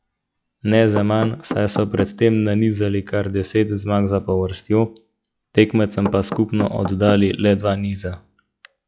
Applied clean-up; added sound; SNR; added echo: classical method log-MMSE.